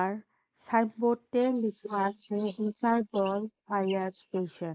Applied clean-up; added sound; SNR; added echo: neural mask model Resemble Enhance denoiser.